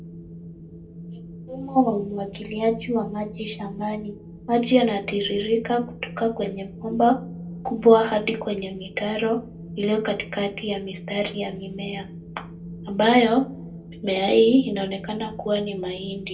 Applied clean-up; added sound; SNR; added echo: none; Wind; 14 dB; reverberation time 0.2 s.